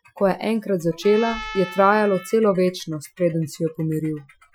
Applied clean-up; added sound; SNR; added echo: classical method Wiener filter.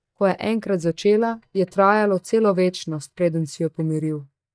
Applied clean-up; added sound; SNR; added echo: neural mask model DeepFilterNet 3.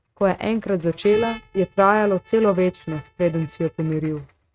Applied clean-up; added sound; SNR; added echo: neural mask model RNNoise.